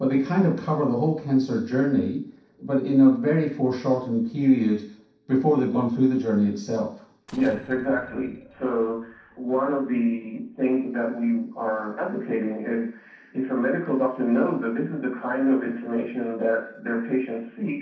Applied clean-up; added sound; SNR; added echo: neural separator model SepFormer DNS4.